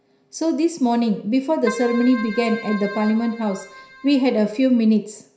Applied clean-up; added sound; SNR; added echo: none; Keyboard (musical); 14 dB; reverberation time 0.5 s.